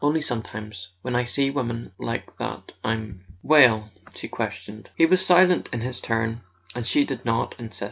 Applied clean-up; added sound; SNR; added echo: none; none; none; none.